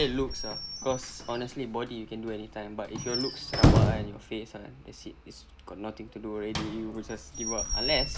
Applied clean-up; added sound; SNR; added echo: none; Squeak / Slam / Wood; -4 dB; none.